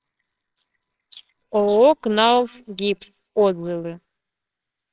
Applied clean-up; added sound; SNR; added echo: neural separator model SepFormer WHAMR!.